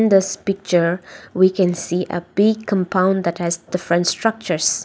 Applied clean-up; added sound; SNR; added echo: none; none; none; none.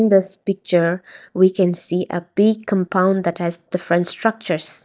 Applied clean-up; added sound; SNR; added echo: neural mask model DeepFilterNet 3.